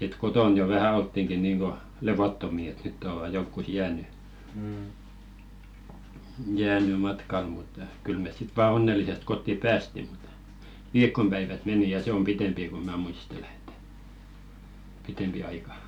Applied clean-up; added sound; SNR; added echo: none; none; none; none.